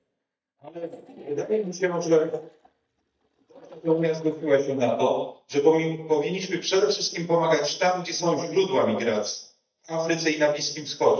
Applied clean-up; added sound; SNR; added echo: neural mask model DeepFilterNet 3.